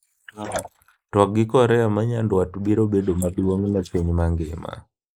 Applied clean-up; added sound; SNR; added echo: neural mask model Resemble Enhance denoiser.